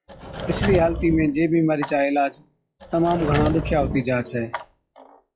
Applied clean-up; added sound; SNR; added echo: classical method log-MMSE.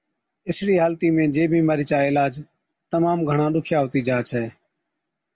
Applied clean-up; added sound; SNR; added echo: none; none; none; none.